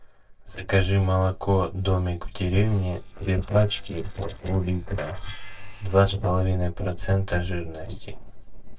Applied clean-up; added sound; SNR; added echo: neural separator model SepFormer DNS4.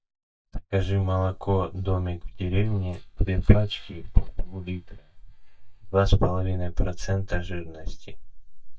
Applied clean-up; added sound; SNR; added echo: neural mask model DeepFilterNet 3.